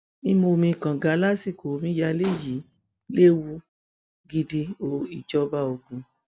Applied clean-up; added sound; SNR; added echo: none; Gunshot, gunfire; 16 dB; none.